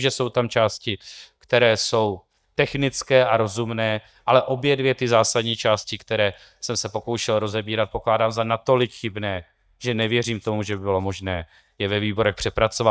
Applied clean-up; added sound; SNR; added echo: neural mask model DeepFilterNet 3.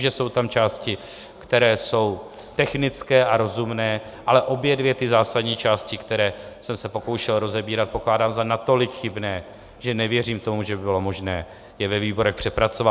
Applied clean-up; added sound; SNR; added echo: none; none; none; none.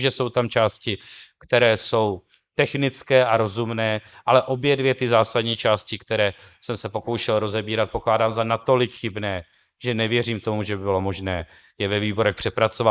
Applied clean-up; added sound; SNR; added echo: neural mask model Resemble Enhance denoiser.